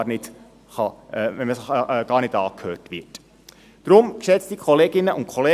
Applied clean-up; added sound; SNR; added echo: none; none; none; none.